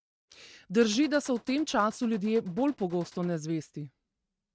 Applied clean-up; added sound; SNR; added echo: neural mask model RNNoise.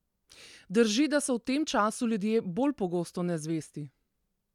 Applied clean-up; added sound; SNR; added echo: none; none; none; none.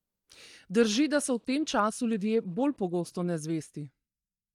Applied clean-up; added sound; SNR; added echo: neural mask model DeepFilterNet 3.